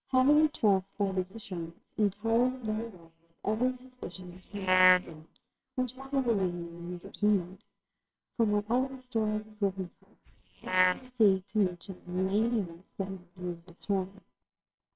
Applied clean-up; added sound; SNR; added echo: neural separator model SepFormer WHAMR!.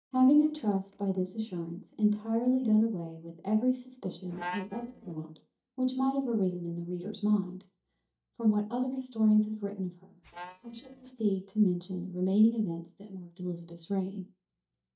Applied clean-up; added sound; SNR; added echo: neural mask model DeepFilterNet 3.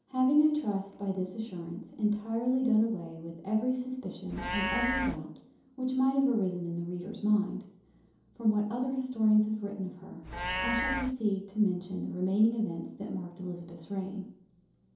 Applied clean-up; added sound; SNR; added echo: none; Livestock, farm animals, working animals; 11 dB; reverberation time 2.8 s.